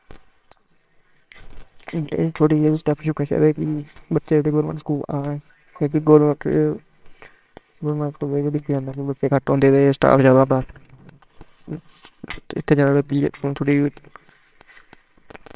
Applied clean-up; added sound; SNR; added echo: neural separator model SepFormer WHAMR!.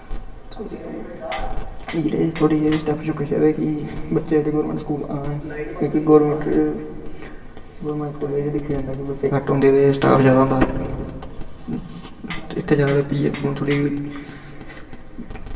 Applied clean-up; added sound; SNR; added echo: none; Tools; 18 dB; reverberation time 2.2 s.